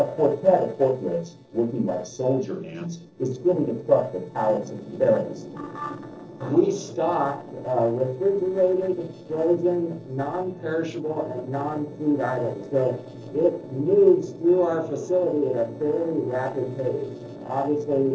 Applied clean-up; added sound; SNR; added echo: neural separator model SepFormer DNS4.